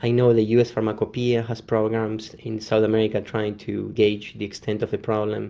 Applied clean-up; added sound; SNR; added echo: none; none; none; none.